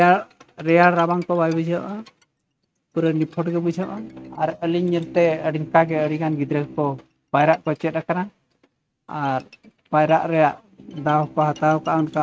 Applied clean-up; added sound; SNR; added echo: neural mask model RNNoise.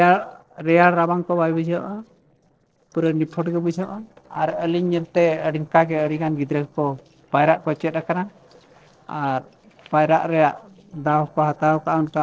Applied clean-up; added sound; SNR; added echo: neural separator model SepFormer DNS4.